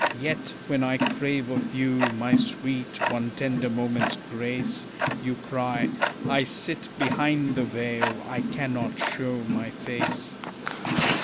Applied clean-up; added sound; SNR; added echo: none; Tick-tock; 1 dB; none.